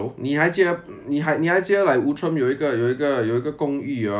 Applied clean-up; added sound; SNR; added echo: none; none; none; none.